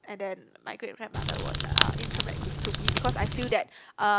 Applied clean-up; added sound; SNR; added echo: none; Crackle; -4 dB; none.